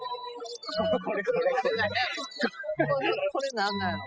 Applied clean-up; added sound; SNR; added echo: classical method spectral subtraction.